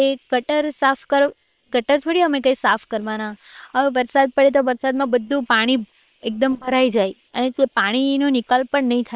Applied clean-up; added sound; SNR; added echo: neural separator model SepFormer WHAM!.